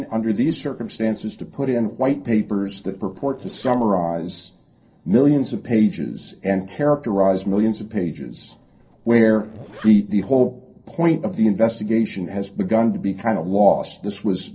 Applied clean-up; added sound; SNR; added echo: neural separator model SepFormer DNS4.